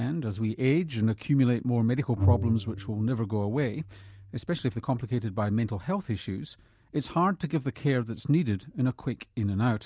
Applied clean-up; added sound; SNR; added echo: none; Bowed string instrument; 4 dB; none.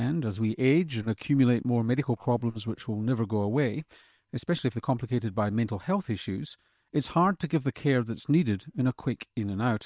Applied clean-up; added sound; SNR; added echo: neural separator model SepFormer WHAM!.